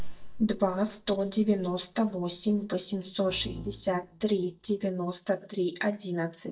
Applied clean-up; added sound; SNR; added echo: neural mask model DeepFilterNet 3.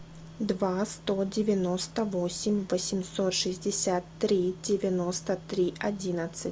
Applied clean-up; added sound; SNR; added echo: none; none; none; none.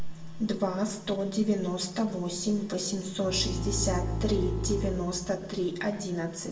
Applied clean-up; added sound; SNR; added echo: none; Bowed string instrument; 3 dB; reverberation time 0.6 s.